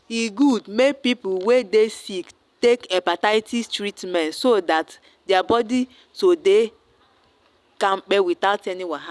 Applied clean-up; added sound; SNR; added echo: none; none; none; none.